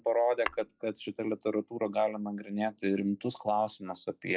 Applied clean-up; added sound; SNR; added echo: classical method log-MMSE.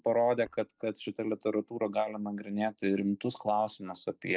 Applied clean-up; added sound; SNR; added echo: neural mask model DeepFilterNet 3.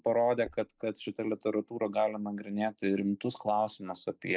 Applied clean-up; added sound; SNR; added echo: neural mask model Resemble Enhance denoiser.